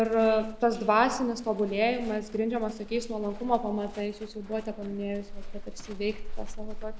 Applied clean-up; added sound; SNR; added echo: none; Livestock, farm animals, working animals; 9 dB; none.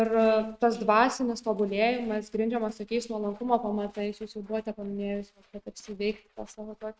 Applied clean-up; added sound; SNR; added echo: neural mask model RNNoise.